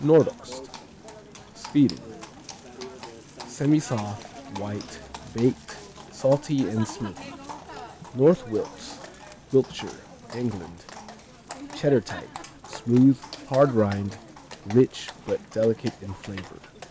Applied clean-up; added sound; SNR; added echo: none; Livestock, farm animals, working animals; 15 dB; none.